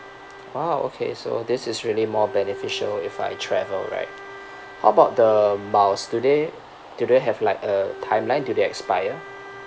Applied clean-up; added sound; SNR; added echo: none; Bowed string instrument; 18 dB; none.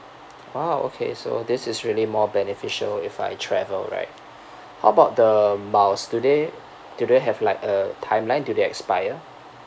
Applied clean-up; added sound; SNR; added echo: none; none; none; none.